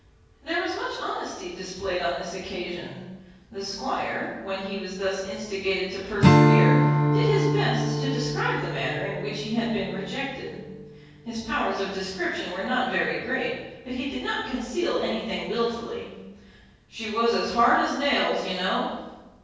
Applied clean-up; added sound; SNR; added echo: none; Strum; 0 dB; reverberation time 1.3 s.